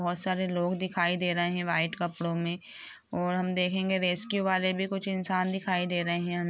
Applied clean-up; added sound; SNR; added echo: none; none; none; none.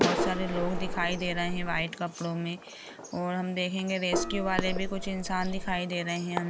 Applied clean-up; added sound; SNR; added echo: none; Gong + Fireworks; 2 dB; none.